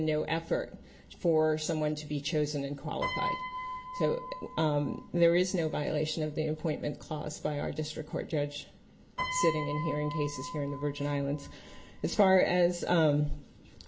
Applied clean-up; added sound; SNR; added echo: none; Piano; 12 dB; none.